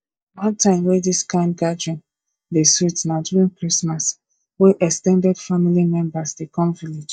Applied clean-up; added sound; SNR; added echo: neural mask model DeepFilterNet 3.